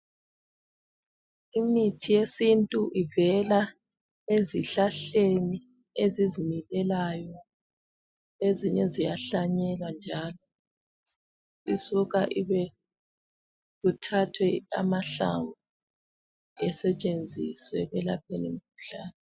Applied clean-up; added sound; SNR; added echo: classical method spectral subtraction.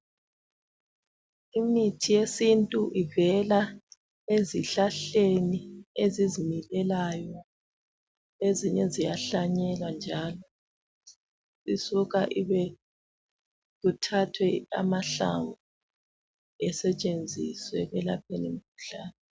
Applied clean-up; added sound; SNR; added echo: none; none; none; none.